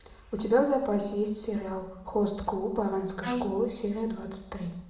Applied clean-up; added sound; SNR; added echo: none; Bowed string instrument; 8 dB; reverberation time 0.8 s.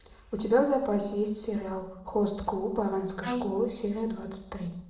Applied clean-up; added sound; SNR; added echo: neural separator model SepFormer DNS4.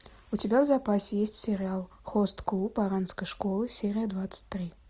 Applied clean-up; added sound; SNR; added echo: none; none; none; none.